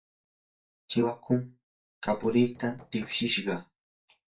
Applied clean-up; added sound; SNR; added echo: neural mask model DeepFilterNet 3.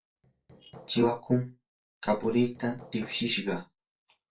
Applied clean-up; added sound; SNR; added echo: neural separator model SepFormer DNS4.